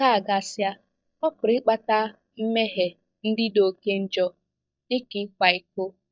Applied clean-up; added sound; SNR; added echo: neural mask model DeepFilterNet 3.